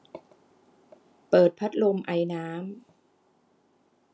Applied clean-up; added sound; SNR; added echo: none; none; none; none.